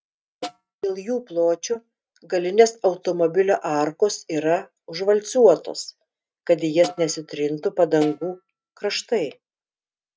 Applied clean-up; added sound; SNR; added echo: neural mask model RNNoise.